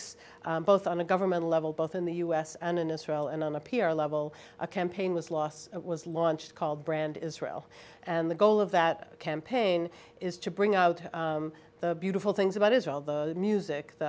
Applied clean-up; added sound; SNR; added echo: none; none; none; none.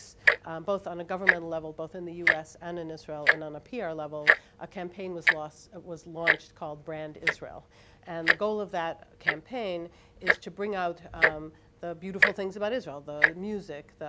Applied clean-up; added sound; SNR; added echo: none; Tick-tock; -5 dB; none.